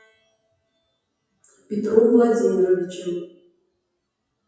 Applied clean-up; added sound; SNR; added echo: classical method WPE with log-MMSE.